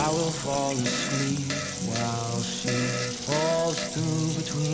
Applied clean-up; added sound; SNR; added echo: none; Fart + Water tap, faucet; 5 dB; none.